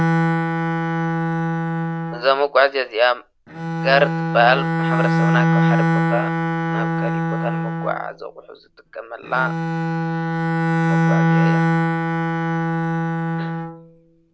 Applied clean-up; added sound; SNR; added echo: none; Bowed string instrument; -4 dB; none.